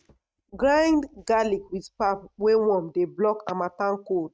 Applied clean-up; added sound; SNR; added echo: neural mask model RNNoise.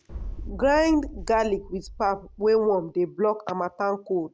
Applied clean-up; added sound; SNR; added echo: none; Boom; 13 dB; none.